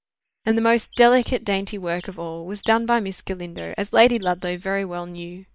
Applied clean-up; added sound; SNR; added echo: neural mask model Resemble Enhance denoiser.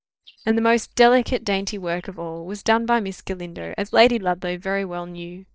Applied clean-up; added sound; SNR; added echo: neural separator model SepFormer DNS4.